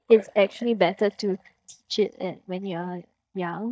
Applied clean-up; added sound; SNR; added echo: neural mask model DeepFilterNet 3.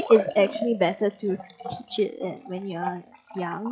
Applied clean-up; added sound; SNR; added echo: classical method log-MMSE.